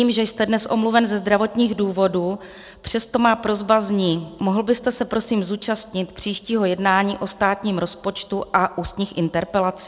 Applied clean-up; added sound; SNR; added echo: none; none; none; none.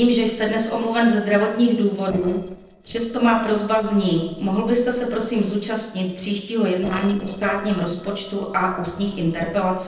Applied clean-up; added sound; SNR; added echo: neural separator model SepFormer DNS4.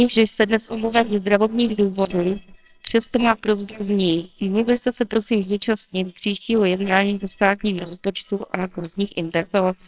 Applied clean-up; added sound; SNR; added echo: neural separator model SepFormer WHAMR!.